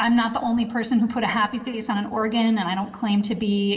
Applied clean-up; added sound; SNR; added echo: none; none; none; reverberation time 2.5 s.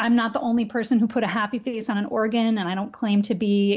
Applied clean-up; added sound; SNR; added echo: none; none; none; none.